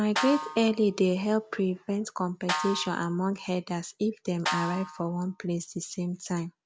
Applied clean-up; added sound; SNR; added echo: none; Snare drum; 9 dB; none.